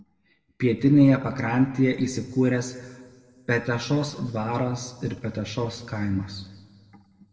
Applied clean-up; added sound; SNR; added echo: none; none; none; reverberation time 1.7 s.